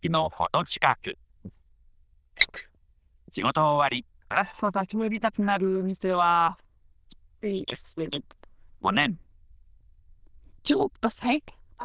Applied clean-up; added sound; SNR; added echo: neural diffusion model UNIVERSE++.